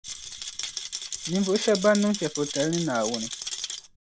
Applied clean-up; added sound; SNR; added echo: none; Rattle; 8 dB; none.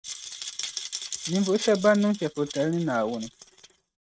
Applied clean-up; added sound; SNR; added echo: neural mask model RNNoise.